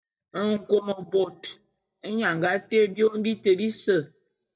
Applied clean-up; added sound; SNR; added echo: neural mask model DeepFilterNet 3.